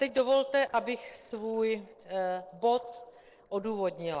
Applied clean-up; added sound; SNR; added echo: neural separator model SepFormer DNS4.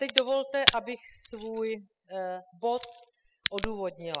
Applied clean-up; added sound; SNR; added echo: classical method spectral subtraction.